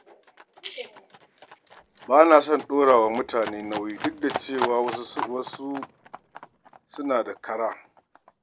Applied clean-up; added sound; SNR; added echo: none; Livestock, farm animals, working animals; 13 dB; none.